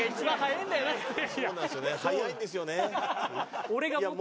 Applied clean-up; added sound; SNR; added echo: none; none; none; none.